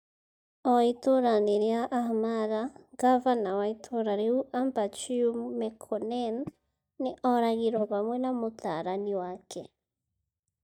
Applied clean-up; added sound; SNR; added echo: neural mask model DeepFilterNet 3.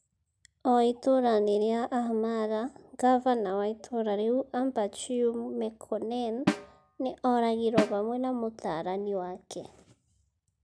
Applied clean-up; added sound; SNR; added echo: none; Snare drum; 6 dB; none.